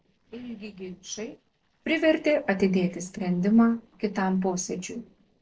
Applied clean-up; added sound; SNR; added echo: neural separator model SepFormer DNS4.